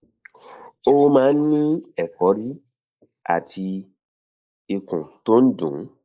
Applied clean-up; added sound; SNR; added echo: neural mask model Resemble Enhance denoiser.